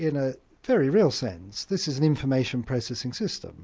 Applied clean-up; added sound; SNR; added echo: none; none; none; none.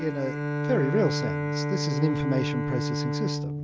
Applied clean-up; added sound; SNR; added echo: none; Bowed string instrument; 0 dB; none.